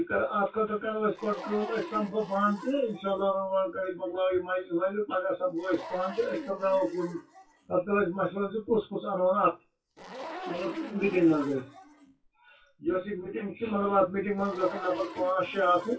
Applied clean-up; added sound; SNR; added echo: classical method WPE with log-MMSE.